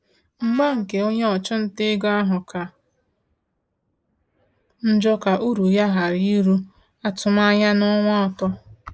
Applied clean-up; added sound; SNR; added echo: neural mask model Resemble Enhance denoiser.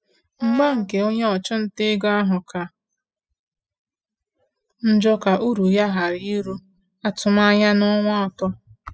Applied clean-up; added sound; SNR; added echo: classical method spectral subtraction.